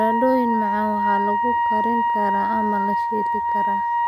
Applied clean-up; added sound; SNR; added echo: none; Wind instrument, woodwind instrument; -4 dB; none.